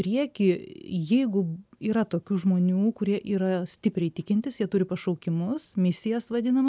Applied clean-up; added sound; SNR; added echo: none; none; none; none.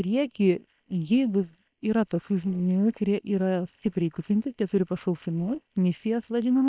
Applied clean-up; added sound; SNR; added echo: neural separator model SepFormer WHAM!.